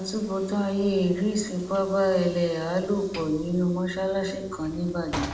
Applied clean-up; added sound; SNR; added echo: none; Sliding door / Train; 16 dB; reverberation time 0.7 s.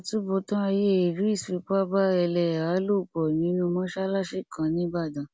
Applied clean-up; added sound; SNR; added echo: none; none; none; none.